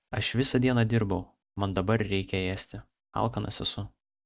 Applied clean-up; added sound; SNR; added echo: none; none; none; none.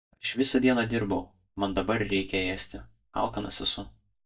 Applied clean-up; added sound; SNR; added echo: neural mask model DeepFilterNet 3.